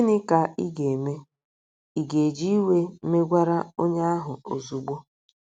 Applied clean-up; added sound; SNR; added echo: none; none; none; none.